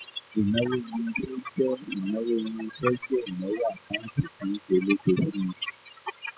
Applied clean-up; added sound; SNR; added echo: classical method spectral subtraction.